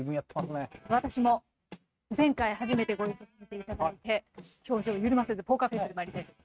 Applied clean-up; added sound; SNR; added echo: neural mask model RNNoise.